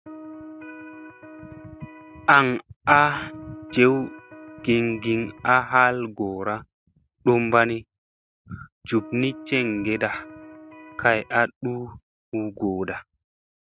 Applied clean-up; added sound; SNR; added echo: none; Electric guitar; 17 dB; none.